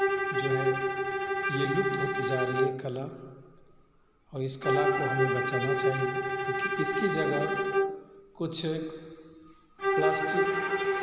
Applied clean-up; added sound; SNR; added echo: none; Bowed string instrument; -5 dB; none.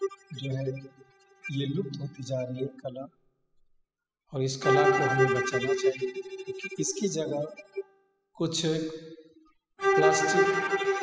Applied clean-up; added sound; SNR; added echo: classical method spectral subtraction.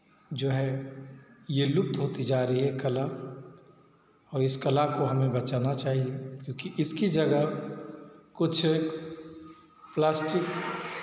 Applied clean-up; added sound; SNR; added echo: none; none; none; none.